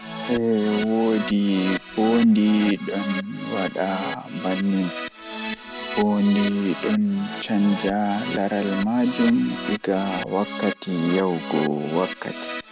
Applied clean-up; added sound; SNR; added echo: none; Keyboard (musical); 9 dB; none.